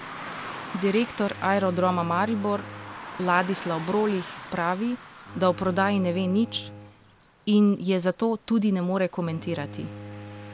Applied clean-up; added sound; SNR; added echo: none; Car passing by / Traffic noise, roadway noise + Bowed string instrument; 14 dB; none.